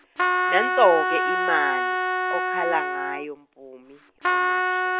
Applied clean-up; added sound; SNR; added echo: none; Trumpet; -2 dB; none.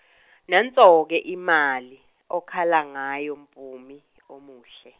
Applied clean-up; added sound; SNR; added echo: none; none; none; none.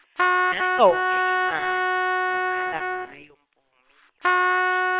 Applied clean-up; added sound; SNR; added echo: neural separator model SepFormer WHAM!.